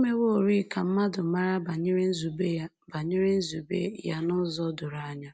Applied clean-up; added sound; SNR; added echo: none; none; none; none.